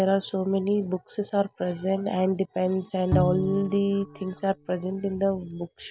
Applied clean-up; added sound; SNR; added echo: none; Bowed string instrument; 6 dB; none.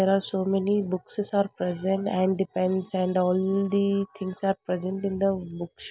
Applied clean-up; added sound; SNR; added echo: none; none; none; none.